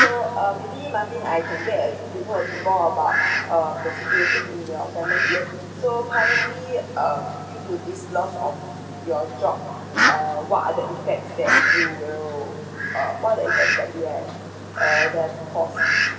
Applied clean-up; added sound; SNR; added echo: none; Fowl; -1 dB; reverberation time 2.7 s.